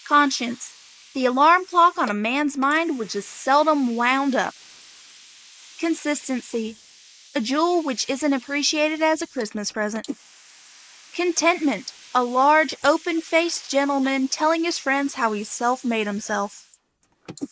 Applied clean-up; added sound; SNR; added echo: neural mask model Resemble Enhance denoiser.